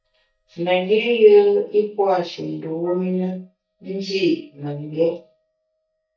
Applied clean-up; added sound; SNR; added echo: neural mask model DeepFilterNet 3.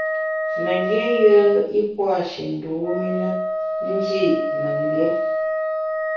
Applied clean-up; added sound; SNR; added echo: none; Wind instrument, woodwind instrument; 3 dB; reverberation time 0.6 s.